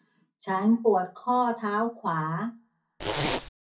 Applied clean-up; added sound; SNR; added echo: none; Zipper (clothing); 0 dB; reverberation time 0.3 s.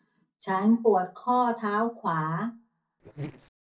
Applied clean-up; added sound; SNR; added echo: neural separator model SepFormer DNS4.